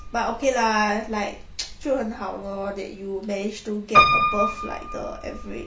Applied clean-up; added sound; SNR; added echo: none; Piano; 0 dB; none.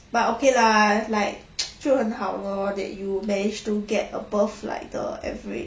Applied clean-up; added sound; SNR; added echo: none; none; none; none.